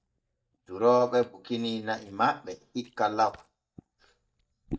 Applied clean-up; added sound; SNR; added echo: neural mask model DeepFilterNet 3.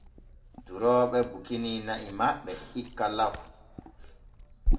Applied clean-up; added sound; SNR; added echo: none; Liquid; 4 dB; reverberation time 0.8 s.